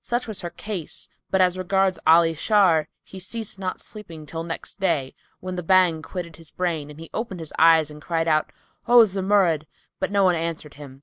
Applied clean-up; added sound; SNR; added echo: none; none; none; none.